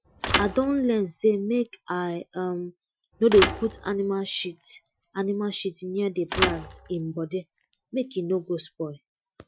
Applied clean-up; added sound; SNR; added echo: classical method Wiener filter.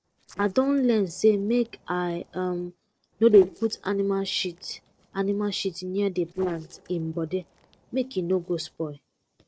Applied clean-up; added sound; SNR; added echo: neural separator model SepFormer DNS4.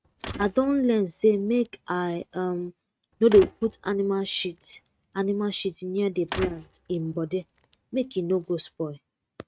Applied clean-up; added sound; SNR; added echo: neural mask model RNNoise.